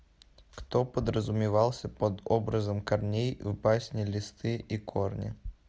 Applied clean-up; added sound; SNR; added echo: none; none; none; none.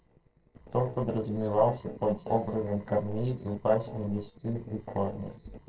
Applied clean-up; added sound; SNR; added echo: neural separator model SepFormer DNS4.